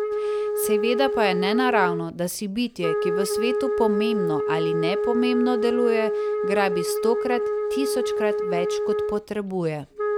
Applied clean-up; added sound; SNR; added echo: none; Wind instrument, woodwind instrument; -1 dB; none.